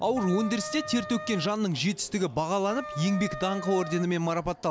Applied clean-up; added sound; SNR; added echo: none; Wind instrument, woodwind instrument; 10 dB; none.